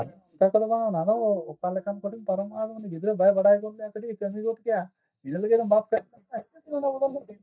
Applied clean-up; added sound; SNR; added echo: neural mask model DeepFilterNet 3.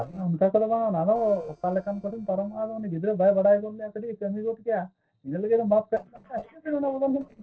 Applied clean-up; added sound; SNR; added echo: neural separator model SepFormer DNS4.